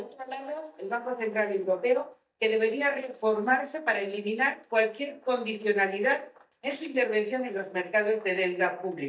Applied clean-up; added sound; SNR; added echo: neural mask model DeepFilterNet 3.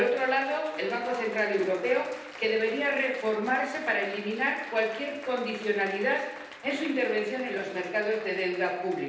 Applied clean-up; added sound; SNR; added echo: none; Applause; 16 dB; reverberation time 0.9 s.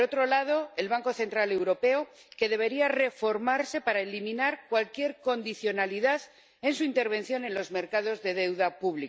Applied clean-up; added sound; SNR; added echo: none; none; none; none.